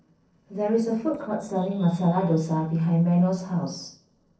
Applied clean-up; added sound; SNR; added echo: neural separator model SepFormer DNS4.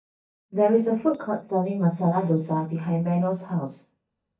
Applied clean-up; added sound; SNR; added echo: neural mask model DeepFilterNet 3.